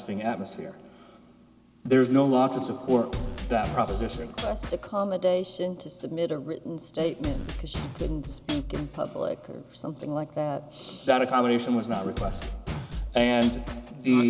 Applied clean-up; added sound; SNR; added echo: none; Drum kit; 7 dB; none.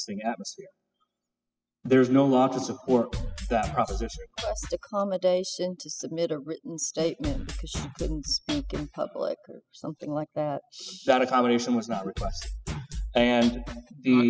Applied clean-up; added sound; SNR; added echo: classical method spectral subtraction.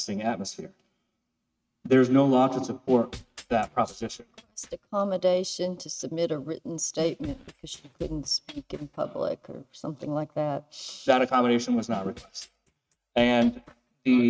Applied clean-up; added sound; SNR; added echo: neural mask model RNNoise.